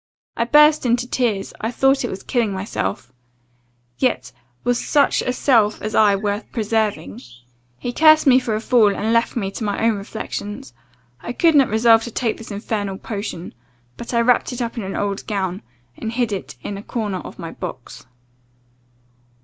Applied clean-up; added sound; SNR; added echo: neural mask model DeepFilterNet 3.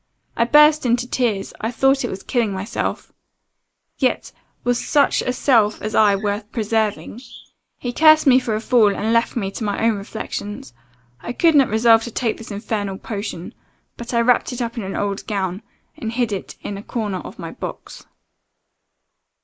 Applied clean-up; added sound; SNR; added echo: neural mask model Resemble Enhance denoiser.